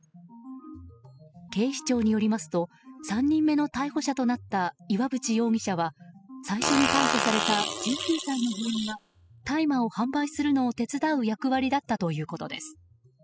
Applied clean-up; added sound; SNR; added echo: classical method spectral subtraction.